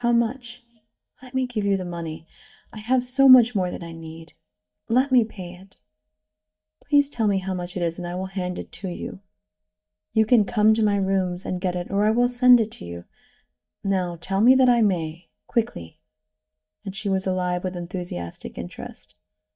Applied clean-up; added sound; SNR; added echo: neural mask model DeepFilterNet 3.